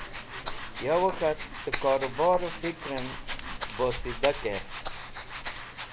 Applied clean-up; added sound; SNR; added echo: neural mask model Resemble Enhance denoiser.